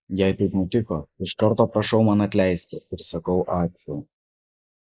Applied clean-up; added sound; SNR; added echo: neural mask model Resemble Enhance denoiser.